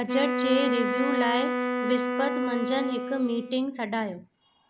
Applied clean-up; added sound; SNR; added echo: none; Wind instrument, woodwind instrument; 1 dB; none.